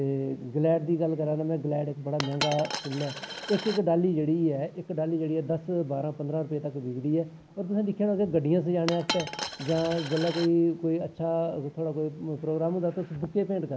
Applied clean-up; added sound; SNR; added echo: none; Coin (dropping); 11 dB; none.